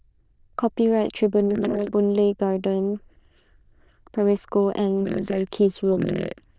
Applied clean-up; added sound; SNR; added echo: neural diffusion model UNIVERSE++.